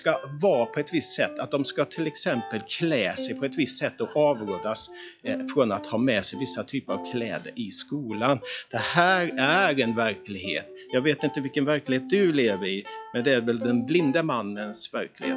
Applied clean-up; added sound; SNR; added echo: classical method log-MMSE.